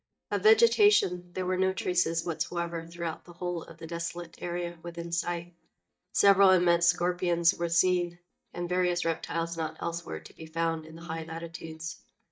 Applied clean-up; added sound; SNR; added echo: neural mask model DeepFilterNet 3.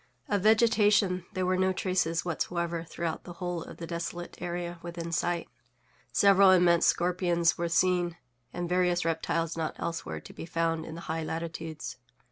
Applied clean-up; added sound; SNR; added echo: none; none; none; none.